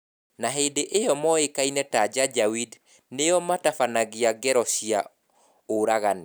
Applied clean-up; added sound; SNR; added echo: none; none; none; none.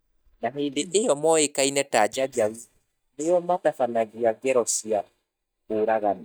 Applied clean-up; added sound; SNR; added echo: neural mask model DeepFilterNet 3.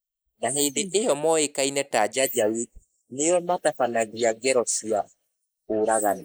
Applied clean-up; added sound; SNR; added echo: neural mask model Resemble Enhance denoiser.